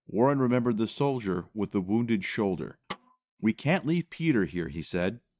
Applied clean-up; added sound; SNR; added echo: neural mask model RNNoise.